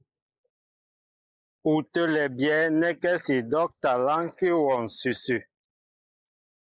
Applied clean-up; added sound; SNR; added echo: neural mask model Resemble Enhance denoiser.